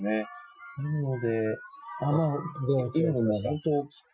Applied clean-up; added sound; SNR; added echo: classical method Wiener filter.